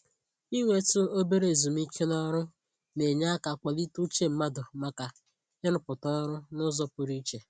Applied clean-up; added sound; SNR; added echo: none; none; none; none.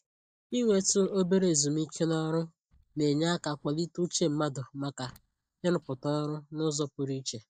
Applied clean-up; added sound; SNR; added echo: neural mask model DeepFilterNet 3.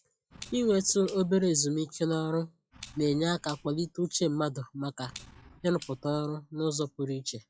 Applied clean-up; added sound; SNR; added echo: classical method log-MMSE.